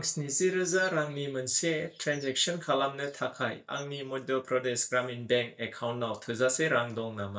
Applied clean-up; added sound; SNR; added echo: neural mask model DeepFilterNet 3.